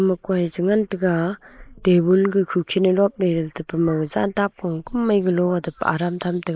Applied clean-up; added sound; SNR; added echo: neural mask model Resemble Enhance denoiser.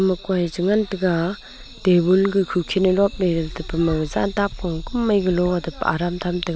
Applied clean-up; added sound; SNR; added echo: none; Bird; 15 dB; none.